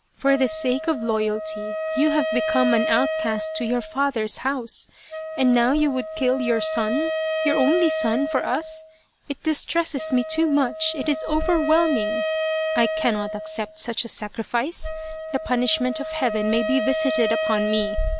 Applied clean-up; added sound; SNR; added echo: none; Wind instrument, woodwind instrument; 4 dB; none.